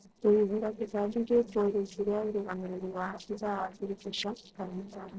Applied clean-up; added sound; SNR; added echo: neural separator model SepFormer DNS4.